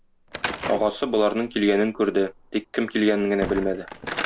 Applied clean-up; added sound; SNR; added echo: none; Slam / Wood; 12 dB; none.